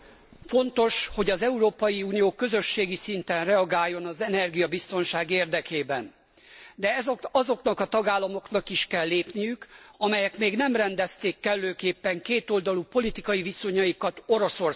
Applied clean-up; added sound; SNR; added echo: none; none; none; none.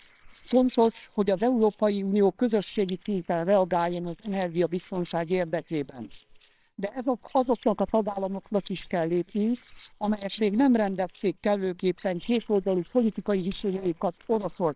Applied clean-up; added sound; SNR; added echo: neural separator model SepFormer WHAMR!.